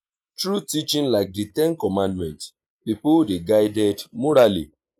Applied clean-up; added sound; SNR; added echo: neural mask model Resemble Enhance denoiser.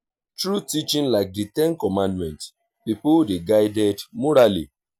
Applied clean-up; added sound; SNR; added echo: none; none; none; none.